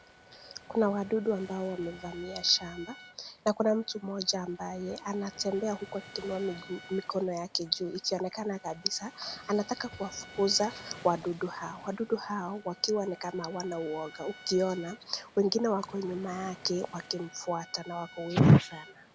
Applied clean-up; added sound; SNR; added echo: none; Trumpet + Waves, surf; 20 dB; none.